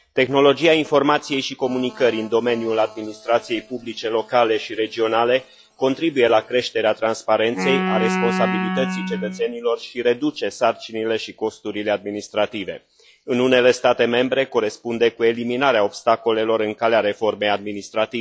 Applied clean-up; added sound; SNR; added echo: classical method log-MMSE.